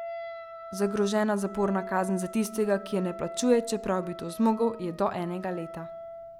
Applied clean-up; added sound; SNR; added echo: none; Wind instrument, woodwind instrument; 12 dB; none.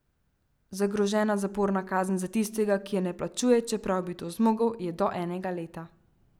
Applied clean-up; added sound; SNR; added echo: none; none; none; none.